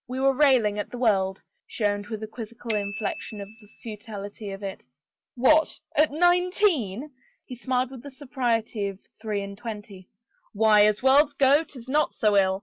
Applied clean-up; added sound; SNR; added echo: none; Bicycle bell; 15 dB; none.